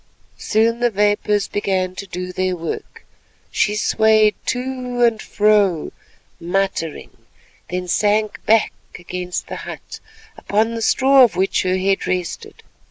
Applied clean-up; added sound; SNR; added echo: none; none; none; none.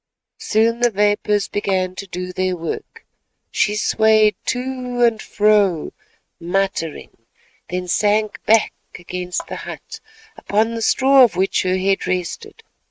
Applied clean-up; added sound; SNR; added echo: neural mask model RNNoise.